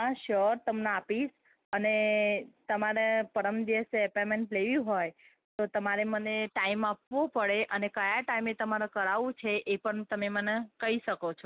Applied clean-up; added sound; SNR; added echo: none; none; none; none.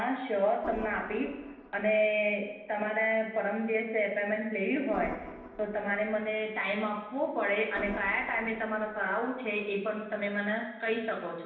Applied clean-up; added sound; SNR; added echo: none; Organ; 15 dB; reverberation time 0.9 s.